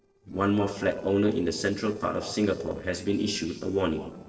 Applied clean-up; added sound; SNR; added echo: neural separator model SepFormer DNS4.